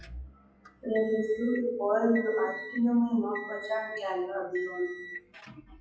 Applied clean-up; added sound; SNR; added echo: classical method WPE with log-MMSE.